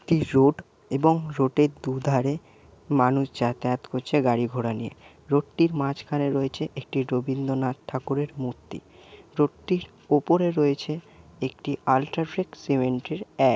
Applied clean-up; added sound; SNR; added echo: none; none; none; none.